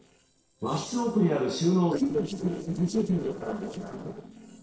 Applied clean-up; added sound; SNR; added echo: neural separator model SepFormer DNS4.